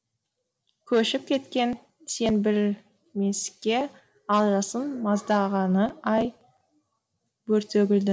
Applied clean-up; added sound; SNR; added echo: none; none; none; none.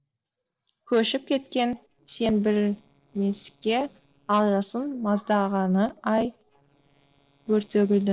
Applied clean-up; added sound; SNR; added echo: neural separator model SepFormer DNS4.